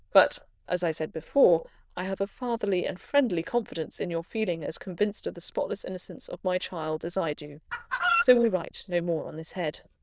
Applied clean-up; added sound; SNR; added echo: neural diffusion model UNIVERSE++.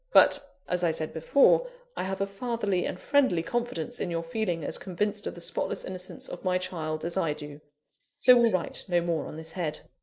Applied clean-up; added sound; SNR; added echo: neural mask model Resemble Enhance denoiser.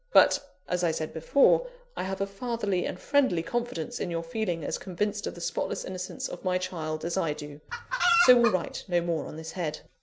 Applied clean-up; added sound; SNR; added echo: none; Chicken, rooster; 1 dB; none.